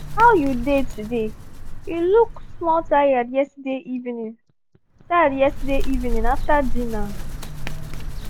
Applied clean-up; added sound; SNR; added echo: none; Bird; 3 dB; none.